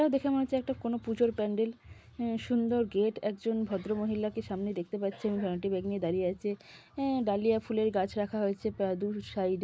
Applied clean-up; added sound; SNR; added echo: none; none; none; none.